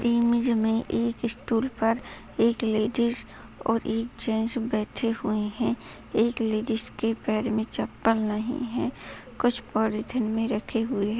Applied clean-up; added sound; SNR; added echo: none; none; none; none.